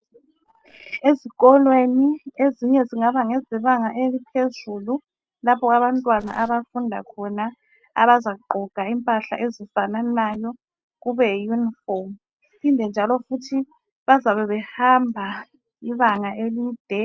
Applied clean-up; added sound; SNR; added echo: neural separator model SepFormer DNS4.